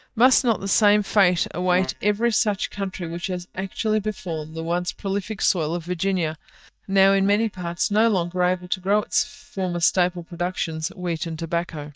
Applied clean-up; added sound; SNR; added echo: neural mask model DeepFilterNet 3.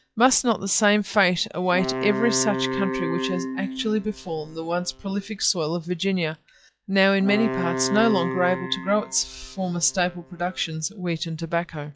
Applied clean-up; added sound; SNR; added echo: classical method log-MMSE.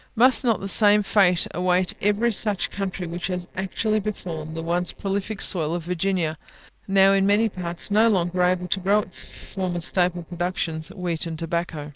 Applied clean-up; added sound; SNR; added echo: neural separator model SepFormer DNS4.